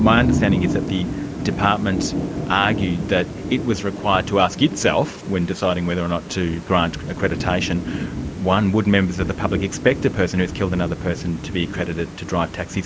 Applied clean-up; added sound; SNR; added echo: none; Thunder / Rain; 6 dB; none.